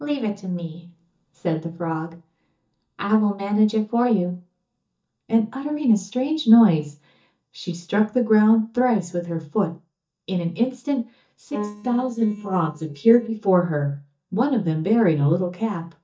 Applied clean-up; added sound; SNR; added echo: neural mask model DeepFilterNet 3.